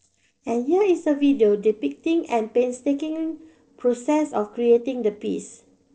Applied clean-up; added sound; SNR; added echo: neural separator model SepFormer DNS4.